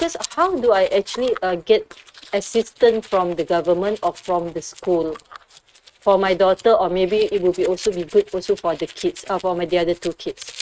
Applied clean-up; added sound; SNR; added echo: neural mask model RNNoise.